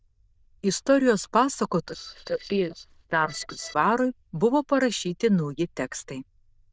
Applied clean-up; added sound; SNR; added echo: neural diffusion model UNIVERSE++.